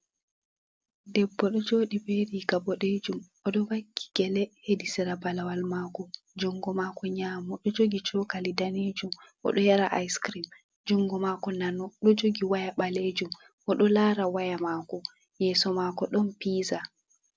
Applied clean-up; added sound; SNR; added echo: none; none; none; none.